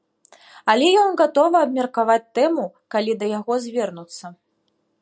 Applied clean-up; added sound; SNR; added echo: none; none; none; none.